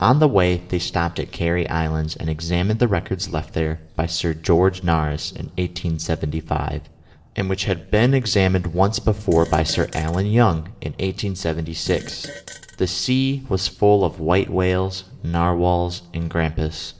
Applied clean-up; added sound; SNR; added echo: none; Fart; 17 dB; reverberation time 0.7 s.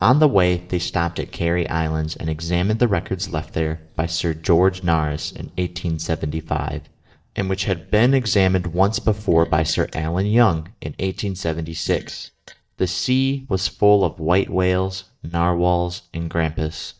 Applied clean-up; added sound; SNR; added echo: neural mask model DeepFilterNet 3.